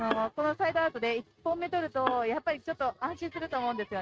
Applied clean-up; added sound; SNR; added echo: neural mask model RNNoise.